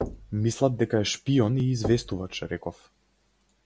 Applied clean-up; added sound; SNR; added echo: none; Knock; 14 dB; none.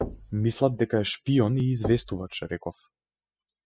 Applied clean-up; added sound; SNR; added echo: classical method spectral subtraction.